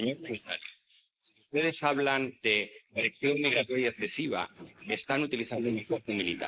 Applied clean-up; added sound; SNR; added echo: neural mask model Resemble Enhance denoiser.